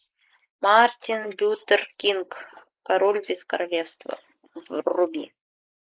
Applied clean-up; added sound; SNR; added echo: neural mask model Resemble Enhance denoiser.